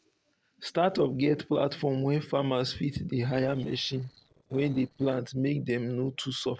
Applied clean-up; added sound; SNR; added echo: neural separator model SepFormer DNS4.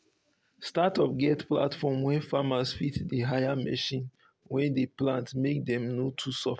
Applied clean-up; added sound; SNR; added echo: none; none; none; none.